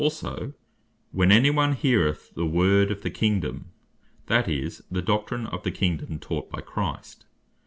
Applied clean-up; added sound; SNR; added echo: none; none; none; none.